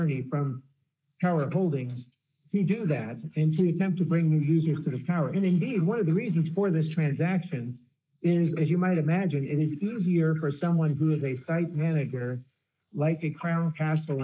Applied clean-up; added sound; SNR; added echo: neural mask model Resemble Enhance denoiser.